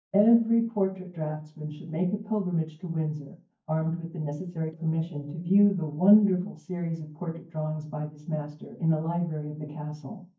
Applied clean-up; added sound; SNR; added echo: neural mask model DeepFilterNet 3.